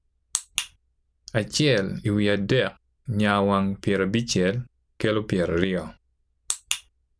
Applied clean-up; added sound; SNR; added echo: none; none; none; none.